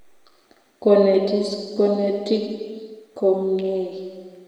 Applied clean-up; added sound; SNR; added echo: none; none; none; reverberation time 1.6 s.